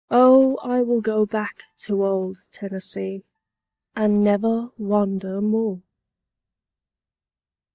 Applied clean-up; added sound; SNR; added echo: neural mask model DeepFilterNet 3.